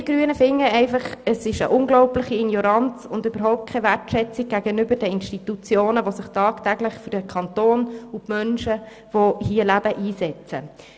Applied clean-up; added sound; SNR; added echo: none; none; none; none.